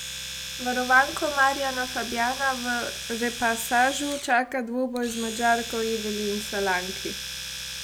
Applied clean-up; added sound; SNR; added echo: none; Domestic sounds, home sounds; 9 dB; none.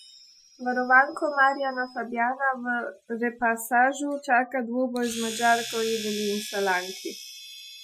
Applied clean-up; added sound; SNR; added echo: classical method Wiener filter.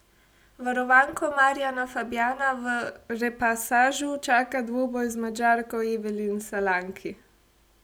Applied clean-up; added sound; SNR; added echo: none; none; none; none.